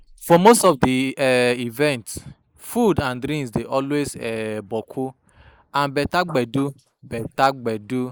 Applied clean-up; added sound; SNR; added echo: neural mask model Resemble Enhance denoiser.